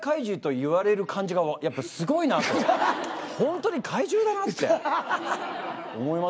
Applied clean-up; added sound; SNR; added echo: none; none; none; none.